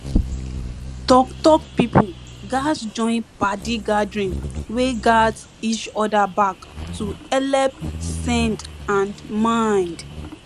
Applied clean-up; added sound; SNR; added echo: none; Bird vocalization, bird call, bird song; 10 dB; none.